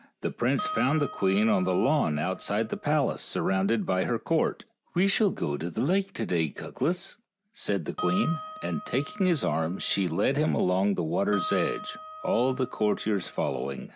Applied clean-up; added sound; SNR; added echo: none; Harp; 12 dB; none.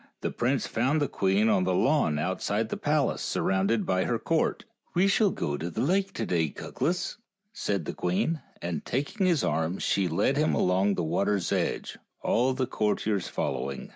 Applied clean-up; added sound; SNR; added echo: none; none; none; none.